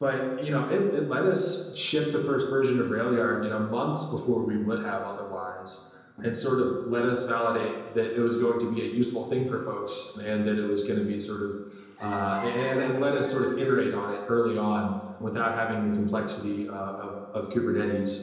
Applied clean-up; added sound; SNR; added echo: none; Chicken, rooster; 16 dB; reverberation time 1.0 s.